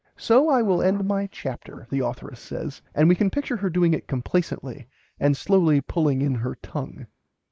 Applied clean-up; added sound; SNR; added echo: neural mask model Resemble Enhance denoiser.